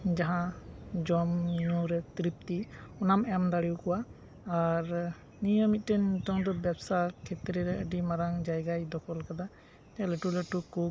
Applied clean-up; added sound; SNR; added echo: none; Waves, surf; 20 dB; none.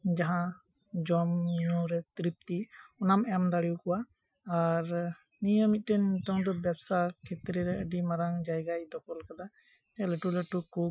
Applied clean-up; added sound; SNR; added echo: classical method Wiener filter.